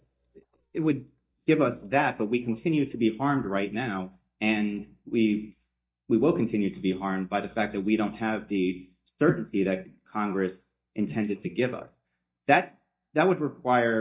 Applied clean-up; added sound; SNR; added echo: neural mask model DeepFilterNet 3.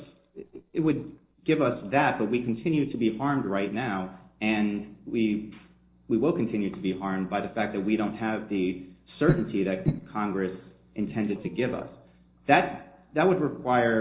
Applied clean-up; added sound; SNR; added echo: neural separator model SepFormer DNS4.